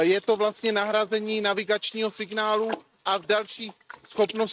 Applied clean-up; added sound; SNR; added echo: neural mask model RNNoise.